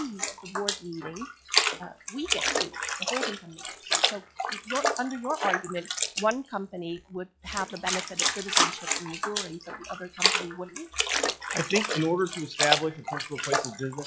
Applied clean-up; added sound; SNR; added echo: classical method log-MMSE.